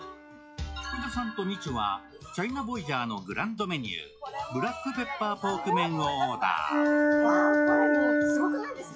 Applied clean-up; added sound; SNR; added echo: classical method log-MMSE.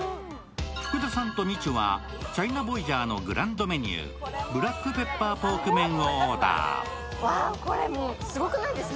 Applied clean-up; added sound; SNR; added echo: none; none; none; none.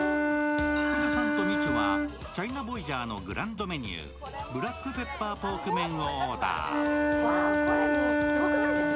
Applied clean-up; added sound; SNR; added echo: none; Wind instrument, woodwind instrument; -4 dB; none.